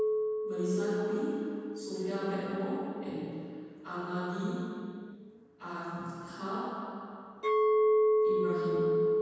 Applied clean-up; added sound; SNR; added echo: none; Chink, clink; -4 dB; reverberation time 2.1 s.